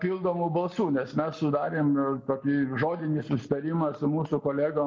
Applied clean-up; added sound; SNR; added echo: none; none; none; none.